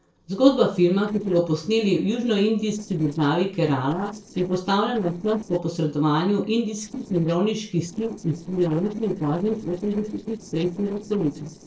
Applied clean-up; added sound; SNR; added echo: neural separator model SepFormer DNS4.